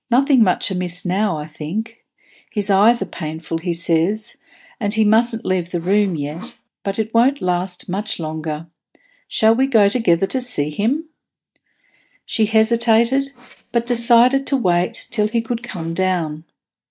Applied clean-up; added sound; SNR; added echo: neural mask model DeepFilterNet 3.